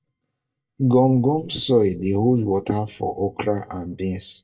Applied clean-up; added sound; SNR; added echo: neural mask model DeepFilterNet 3.